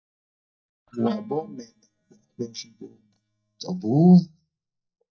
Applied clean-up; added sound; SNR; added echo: neural mask model DeepFilterNet 3.